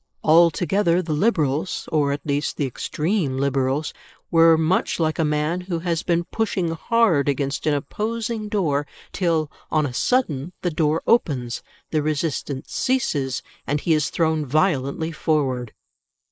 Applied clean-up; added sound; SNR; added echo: neural mask model Resemble Enhance denoiser.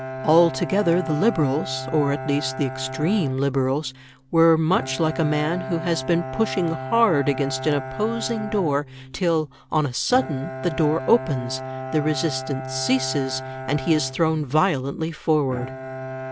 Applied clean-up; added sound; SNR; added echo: none; Bowed string instrument; 10 dB; none.